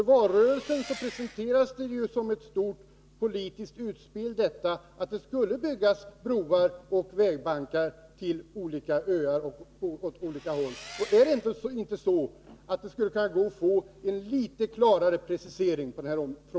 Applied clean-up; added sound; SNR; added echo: none; Engine; 17 dB; none.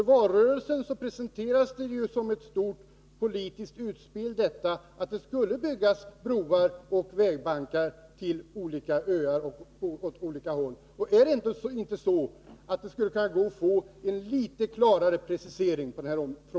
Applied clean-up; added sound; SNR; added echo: none; none; none; none.